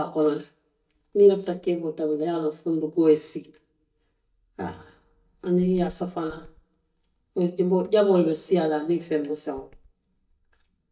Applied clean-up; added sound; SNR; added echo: neural mask model DeepFilterNet 3.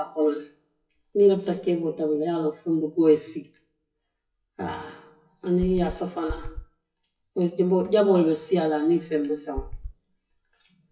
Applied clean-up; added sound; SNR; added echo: classical method WPE with log-MMSE.